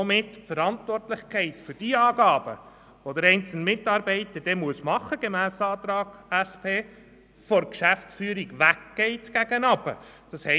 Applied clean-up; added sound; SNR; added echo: none; none; none; none.